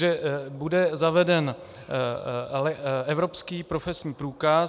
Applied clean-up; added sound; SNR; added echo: none; none; none; none.